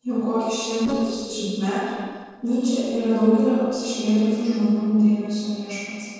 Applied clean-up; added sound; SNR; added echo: neural separator model SepFormer DNS4.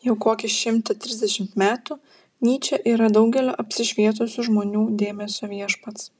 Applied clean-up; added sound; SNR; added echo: none; none; none; none.